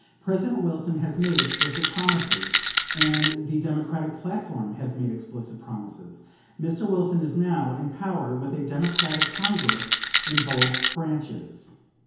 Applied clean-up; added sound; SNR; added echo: none; Rattle; -2 dB; reverberation time 1.0 s.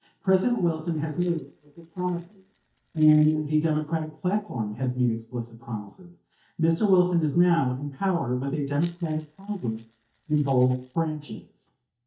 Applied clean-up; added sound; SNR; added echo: neural mask model DeepFilterNet 3.